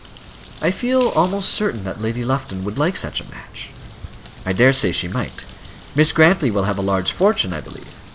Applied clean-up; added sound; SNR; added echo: none; Bird; 18 dB; none.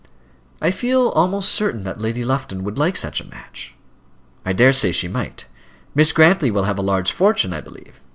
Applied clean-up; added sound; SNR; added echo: none; none; none; none.